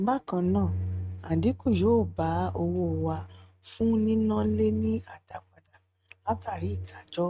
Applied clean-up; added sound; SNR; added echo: neural mask model RNNoise.